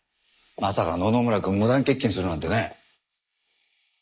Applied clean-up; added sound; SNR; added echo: neural mask model Resemble Enhance denoiser.